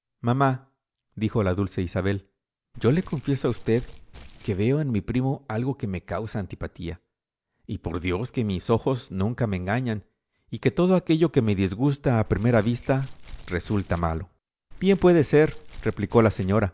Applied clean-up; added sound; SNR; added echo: none; Keys jangling; 18 dB; none.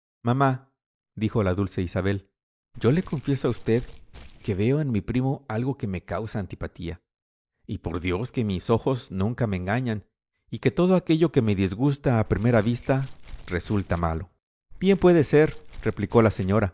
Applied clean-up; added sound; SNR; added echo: neural mask model DeepFilterNet 3.